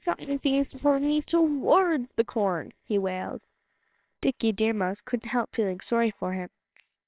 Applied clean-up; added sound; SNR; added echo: neural separator model SepFormer WHAMR!.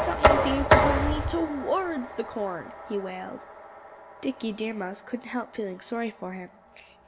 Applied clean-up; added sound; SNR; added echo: none; Knock; -3 dB; reverberation time 0.5 s.